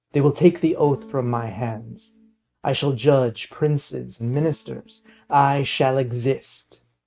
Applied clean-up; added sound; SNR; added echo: neural mask model RNNoise.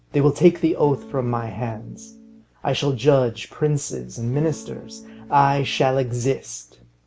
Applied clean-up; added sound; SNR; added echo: none; Electric guitar / Strum; 19 dB; none.